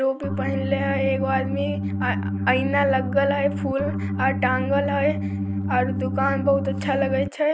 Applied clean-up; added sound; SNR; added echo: none; Organ; 2 dB; none.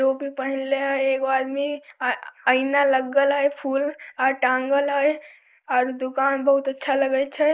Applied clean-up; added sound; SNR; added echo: neural mask model Resemble Enhance denoiser.